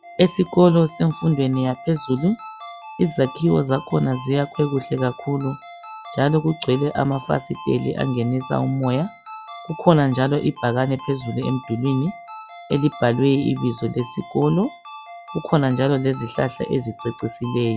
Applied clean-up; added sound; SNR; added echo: classical method log-MMSE.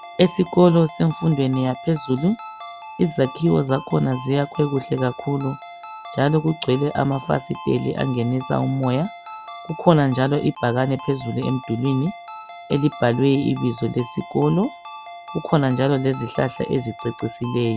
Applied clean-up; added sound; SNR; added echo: none; Ringtone; 16 dB; none.